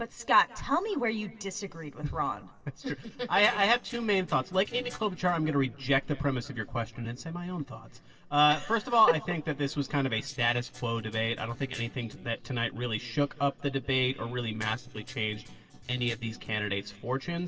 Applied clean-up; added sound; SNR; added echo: neural separator model SepFormer DNS4.